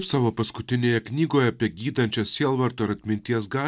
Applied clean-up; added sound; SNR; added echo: none; none; none; none.